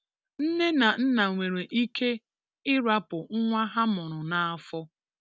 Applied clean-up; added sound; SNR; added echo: none; none; none; none.